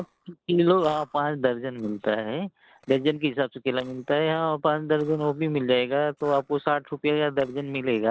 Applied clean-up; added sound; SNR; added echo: neural separator model SepFormer DNS4.